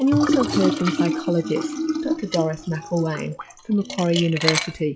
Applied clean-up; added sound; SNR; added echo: classical method log-MMSE.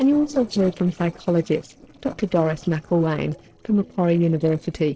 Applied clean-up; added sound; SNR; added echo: neural separator model SepFormer DNS4.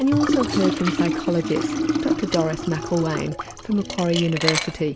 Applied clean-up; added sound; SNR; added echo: none; Liquid; 2 dB; none.